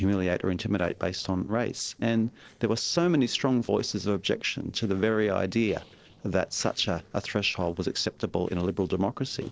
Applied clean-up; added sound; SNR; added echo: neural separator model SepFormer DNS4.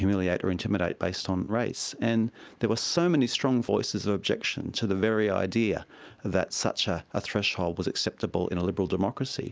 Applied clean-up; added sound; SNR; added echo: none; none; none; none.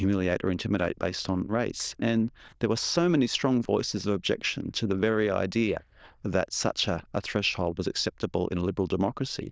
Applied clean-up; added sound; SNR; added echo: neural diffusion model UNIVERSE++.